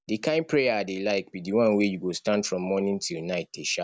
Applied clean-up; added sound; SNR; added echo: none; none; none; none.